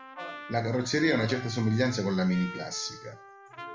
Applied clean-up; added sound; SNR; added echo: none; Trumpet; 15 dB; none.